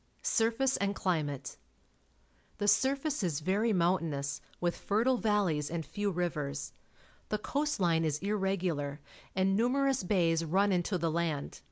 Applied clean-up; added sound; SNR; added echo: none; none; none; none.